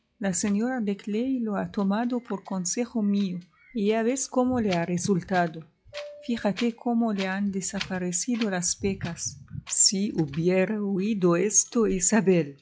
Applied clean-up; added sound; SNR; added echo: classical method log-MMSE.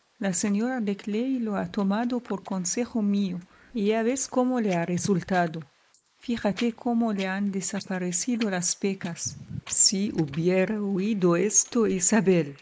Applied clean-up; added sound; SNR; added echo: neural mask model Resemble Enhance denoiser.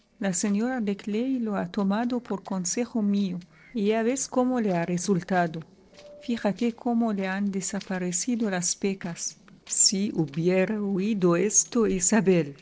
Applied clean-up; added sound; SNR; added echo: neural separator model SepFormer DNS4.